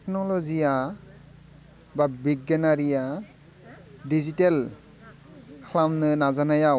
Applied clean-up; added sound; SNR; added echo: none; none; none; none.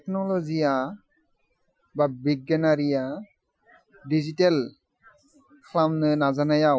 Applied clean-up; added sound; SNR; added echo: classical method Wiener filter.